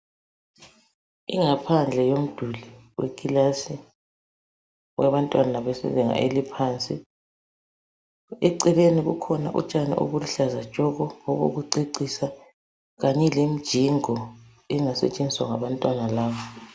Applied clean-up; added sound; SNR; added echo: none; none; none; none.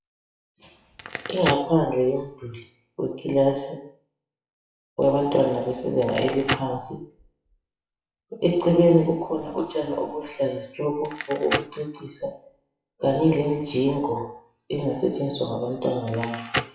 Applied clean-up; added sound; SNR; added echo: classical method WPE with log-MMSE.